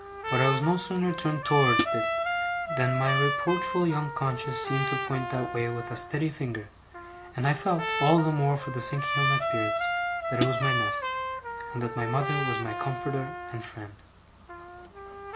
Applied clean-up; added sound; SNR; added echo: none; Trumpet + Hi-hat; 2 dB; none.